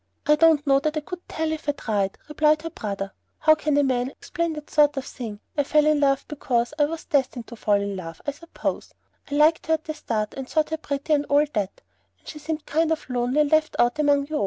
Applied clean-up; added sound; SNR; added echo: none; none; none; none.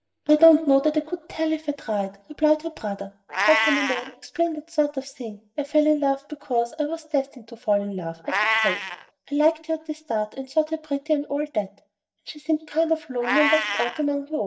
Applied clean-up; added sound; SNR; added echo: neural mask model DeepFilterNet 3.